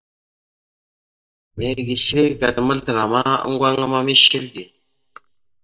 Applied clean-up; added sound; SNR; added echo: neural mask model DeepFilterNet 3.